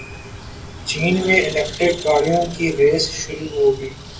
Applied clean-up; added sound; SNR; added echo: none; Bird; 14 dB; reverberation time 0.2 s.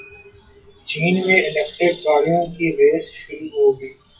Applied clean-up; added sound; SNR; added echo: classical method WPE with log-MMSE.